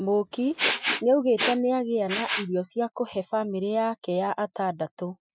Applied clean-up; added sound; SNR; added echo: classical method Wiener filter.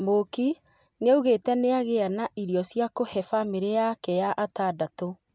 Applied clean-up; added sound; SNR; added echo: none; none; none; none.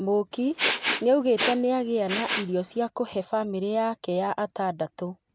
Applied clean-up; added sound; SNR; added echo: none; Respiratory sounds; 4 dB; none.